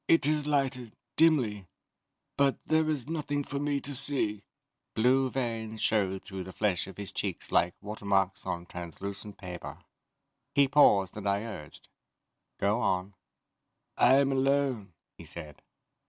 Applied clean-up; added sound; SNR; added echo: none; none; none; none.